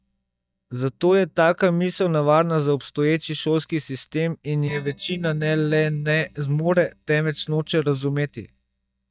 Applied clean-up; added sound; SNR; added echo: neural mask model DeepFilterNet 3.